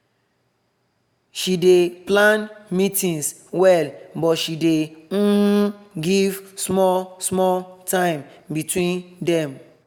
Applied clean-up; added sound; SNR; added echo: none; none; none; none.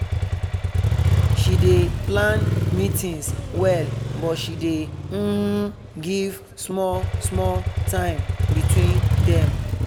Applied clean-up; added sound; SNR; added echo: none; Motorcycle; -4 dB; none.